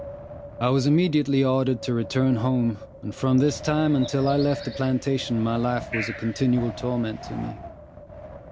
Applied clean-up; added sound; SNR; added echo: none; Wind + Bird; 13 dB; none.